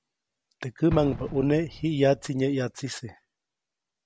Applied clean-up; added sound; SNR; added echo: none; Explosion; 15 dB; none.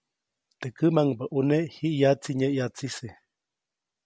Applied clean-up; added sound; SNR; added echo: none; none; none; none.